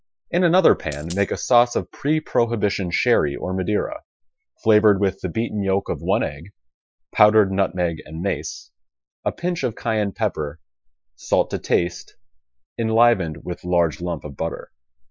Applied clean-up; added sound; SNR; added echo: classical method Wiener filter.